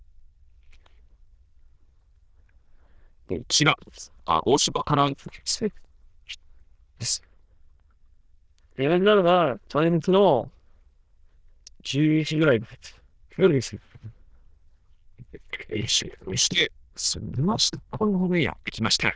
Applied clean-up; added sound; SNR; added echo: neural diffusion model UNIVERSE++.